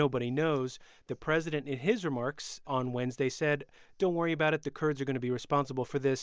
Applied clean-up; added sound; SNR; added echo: none; none; none; none.